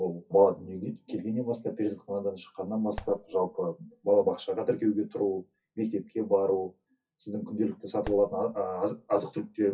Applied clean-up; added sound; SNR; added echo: classical method WPE with log-MMSE.